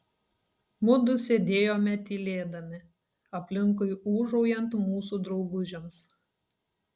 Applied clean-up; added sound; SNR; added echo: none; none; none; none.